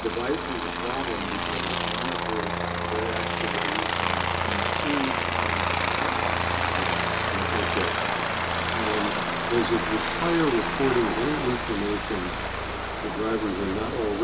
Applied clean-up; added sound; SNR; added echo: none; Aircraft; -4 dB; reverberation time 0.2 s.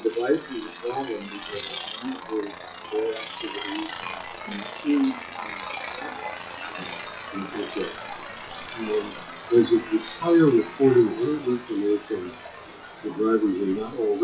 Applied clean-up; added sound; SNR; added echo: classical method WPE with log-MMSE.